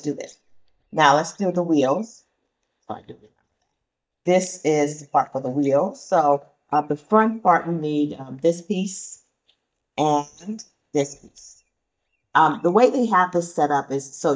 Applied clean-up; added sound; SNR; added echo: neural mask model DeepFilterNet 3.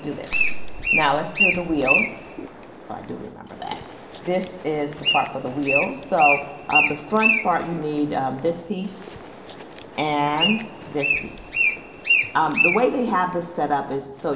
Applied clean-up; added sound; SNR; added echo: none; Bird; 2 dB; reverberation time 1.0 s.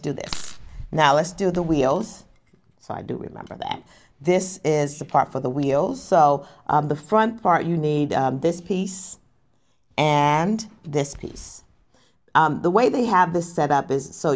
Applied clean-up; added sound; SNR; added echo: none; none; none; none.